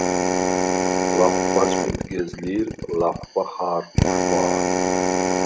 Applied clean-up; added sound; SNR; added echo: none; Drill; -4 dB; none.